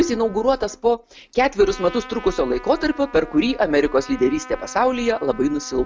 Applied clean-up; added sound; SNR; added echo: none; Trumpet; 20 dB; none.